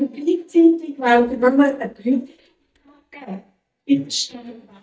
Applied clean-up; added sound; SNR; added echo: neural mask model DeepFilterNet 3.